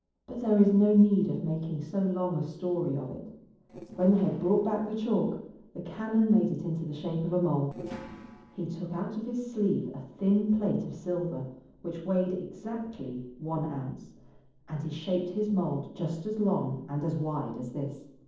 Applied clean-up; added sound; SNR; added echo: neural separator model SepFormer DNS4.